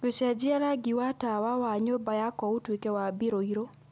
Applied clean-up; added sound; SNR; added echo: none; none; none; none.